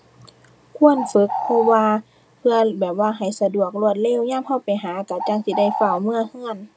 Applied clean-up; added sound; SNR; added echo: none; Bird; 5 dB; none.